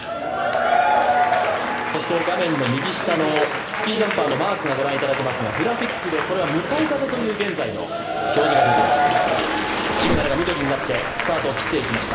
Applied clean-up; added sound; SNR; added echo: none; Applause / Crowd / Cheering; 0 dB; reverberation time 2.3 s.